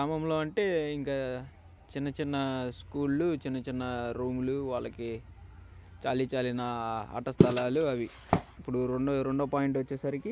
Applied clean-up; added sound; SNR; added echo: none; Walk, footsteps; -2 dB; none.